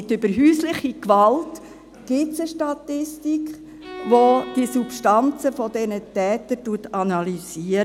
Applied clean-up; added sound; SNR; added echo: none; Bowed string instrument; 17 dB; none.